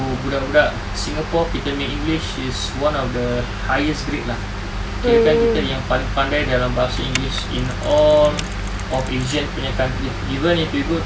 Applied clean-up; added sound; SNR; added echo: none; Mechanisms; 15 dB; none.